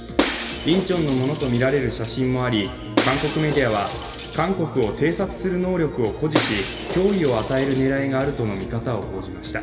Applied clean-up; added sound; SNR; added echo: none; Shatter; 6 dB; reverberation time 2.2 s.